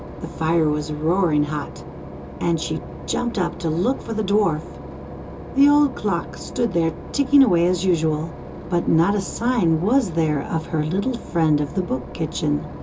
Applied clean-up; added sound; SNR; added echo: none; Engine / Boat, Water vehicle; 12 dB; reverberation time 0.2 s.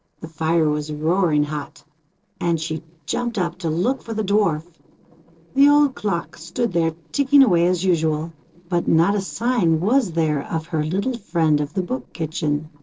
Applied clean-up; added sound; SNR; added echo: neural separator model SepFormer DNS4.